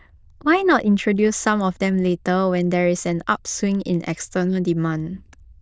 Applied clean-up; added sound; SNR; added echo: neural diffusion model UNIVERSE++.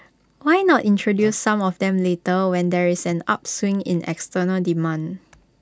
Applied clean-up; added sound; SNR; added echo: none; none; none; none.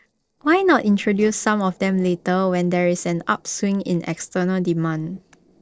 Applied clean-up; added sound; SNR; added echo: neural separator model SepFormer DNS4.